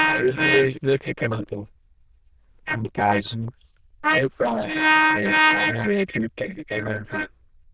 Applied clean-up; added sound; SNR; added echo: neural diffusion model UNIVERSE++.